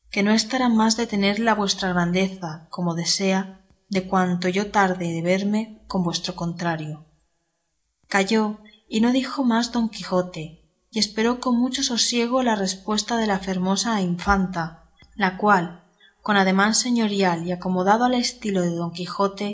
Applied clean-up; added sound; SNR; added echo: none; none; none; reverberation time 0.4 s.